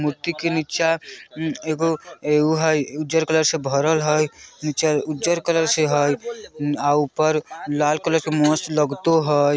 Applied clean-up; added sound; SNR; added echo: none; none; none; none.